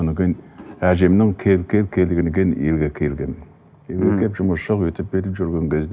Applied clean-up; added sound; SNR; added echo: none; none; none; none.